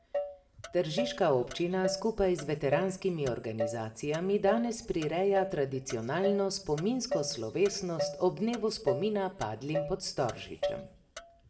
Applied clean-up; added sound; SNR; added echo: none; Motor vehicle (road); 7 dB; reverberation time 0.7 s.